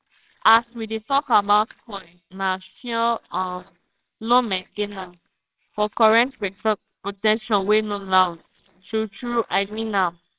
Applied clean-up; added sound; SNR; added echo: neural separator model SepFormer WHAMR!.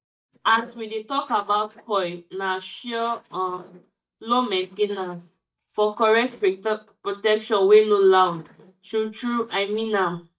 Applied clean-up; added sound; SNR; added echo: neural mask model DeepFilterNet 3.